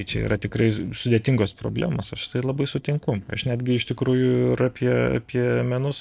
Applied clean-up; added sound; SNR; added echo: neural separator model SepFormer DNS4.